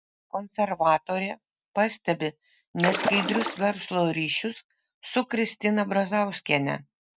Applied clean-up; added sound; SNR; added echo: none; Splash, splatter; 2 dB; none.